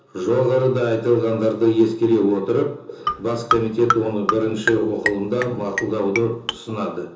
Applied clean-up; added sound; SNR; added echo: none; Marimba, xylophone; 6 dB; reverberation time 0.6 s.